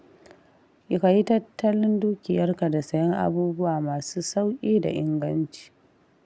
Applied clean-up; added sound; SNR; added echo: none; none; none; none.